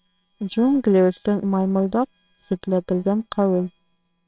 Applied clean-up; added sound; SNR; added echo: neural separator model SepFormer WHAMR!.